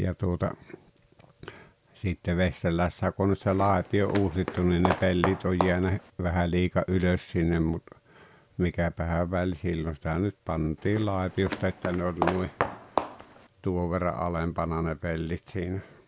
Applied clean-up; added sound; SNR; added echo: none; Walk, footsteps; 6 dB; none.